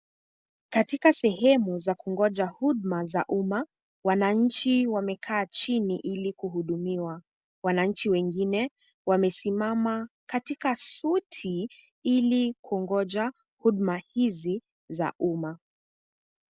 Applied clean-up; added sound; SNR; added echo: none; none; none; none.